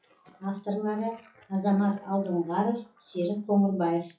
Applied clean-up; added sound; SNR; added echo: classical method WPE with log-MMSE.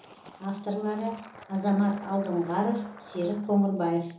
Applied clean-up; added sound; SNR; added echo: none; Fill (with liquid); 19 dB; reverberation time 1.2 s.